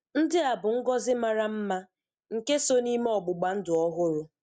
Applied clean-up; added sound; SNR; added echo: none; none; none; none.